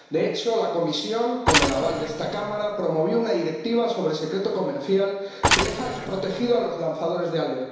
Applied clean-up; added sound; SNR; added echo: none; Mechanisms; 2 dB; reverberation time 1.0 s.